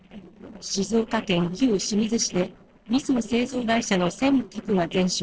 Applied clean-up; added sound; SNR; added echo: neural separator model SepFormer DNS4.